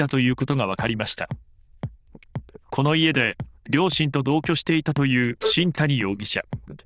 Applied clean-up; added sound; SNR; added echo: neural diffusion model UNIVERSE++.